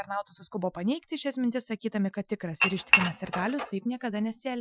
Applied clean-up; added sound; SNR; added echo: classical method Wiener filter.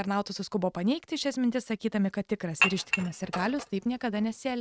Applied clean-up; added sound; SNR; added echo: neural mask model RNNoise.